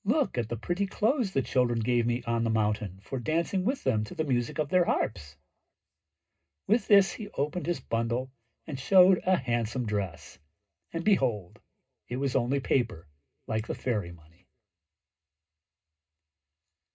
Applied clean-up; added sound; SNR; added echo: none; none; none; reverberation time 0.2 s.